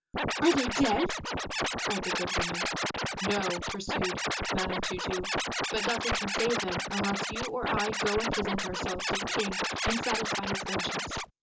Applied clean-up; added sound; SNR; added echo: none; Scratching (performance technique); -2 dB; reverberation time 0.2 s.